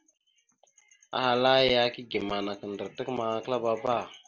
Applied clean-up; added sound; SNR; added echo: none; none; none; none.